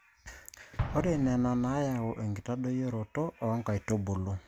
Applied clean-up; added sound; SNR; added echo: none; Explosion; 11 dB; none.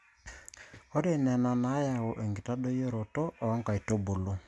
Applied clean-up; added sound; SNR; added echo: none; none; none; none.